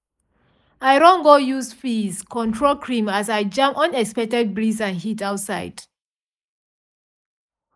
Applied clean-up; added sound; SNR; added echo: neural mask model Resemble Enhance denoiser.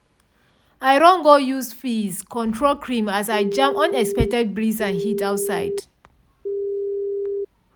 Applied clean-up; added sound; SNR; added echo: none; Telephone; 3 dB; none.